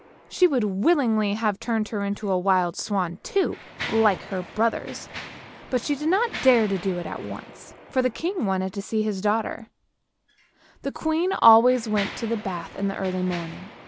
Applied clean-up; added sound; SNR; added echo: none; Printer + Mechanisms; 17 dB; none.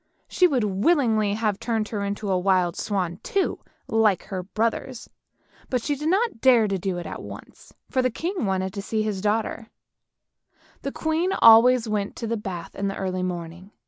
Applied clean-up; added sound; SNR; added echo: none; none; none; none.